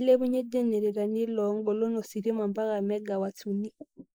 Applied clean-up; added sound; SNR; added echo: neural mask model Resemble Enhance denoiser.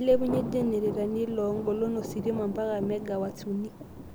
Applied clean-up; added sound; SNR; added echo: none; Thunder; 9 dB; none.